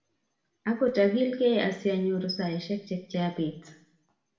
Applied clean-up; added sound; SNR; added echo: none; none; none; reverberation time 0.6 s.